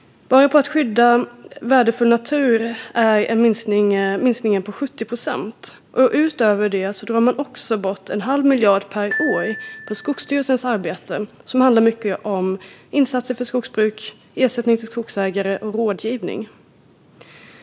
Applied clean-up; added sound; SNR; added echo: none; Glockenspiel; 13 dB; none.